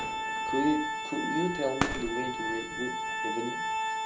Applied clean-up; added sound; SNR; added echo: none; Fireworks + Organ; -1 dB; none.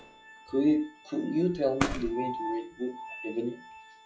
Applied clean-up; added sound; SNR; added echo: classical method log-MMSE.